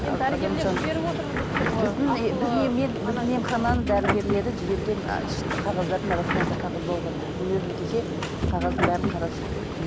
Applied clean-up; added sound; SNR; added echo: none; Subway, metro, underground; 0 dB; none.